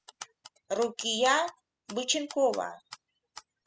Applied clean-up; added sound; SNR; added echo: classical method spectral subtraction.